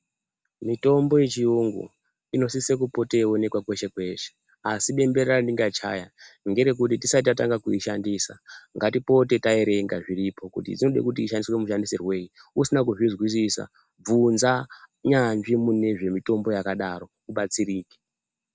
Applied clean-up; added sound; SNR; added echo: none; none; none; none.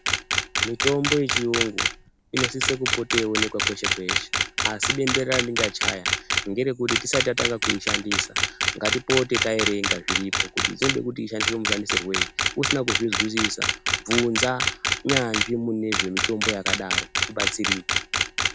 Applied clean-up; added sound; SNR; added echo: none; Camera; -2 dB; none.